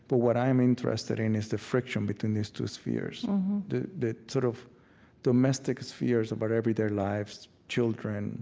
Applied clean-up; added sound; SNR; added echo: none; none; none; none.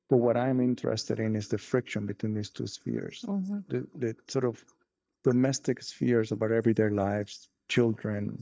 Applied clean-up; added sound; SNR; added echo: neural mask model DeepFilterNet 3.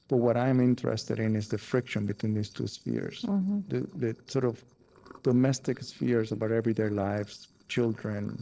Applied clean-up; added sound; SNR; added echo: neural separator model SepFormer DNS4.